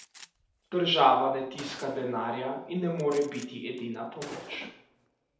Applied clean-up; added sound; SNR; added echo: none; Gunshot, gunfire; 20 dB; reverberation time 2.1 s.